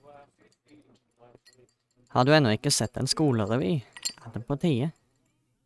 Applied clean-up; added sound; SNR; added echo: neural mask model RNNoise.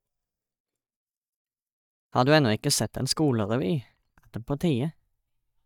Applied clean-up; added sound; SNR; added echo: neural mask model DeepFilterNet 3.